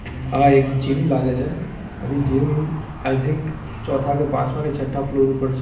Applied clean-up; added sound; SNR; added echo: none; Aircraft; 15 dB; reverberation time 0.8 s.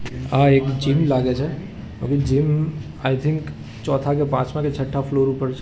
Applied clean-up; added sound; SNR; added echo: none; none; none; none.